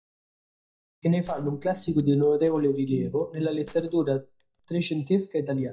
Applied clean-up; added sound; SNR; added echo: neural mask model DeepFilterNet 3.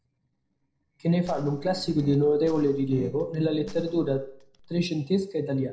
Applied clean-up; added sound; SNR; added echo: neural separator model SepFormer DNS4.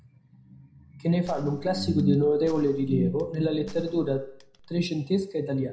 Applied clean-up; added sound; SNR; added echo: none; Gunshot, gunfire; 18 dB; reverberation time 0.4 s.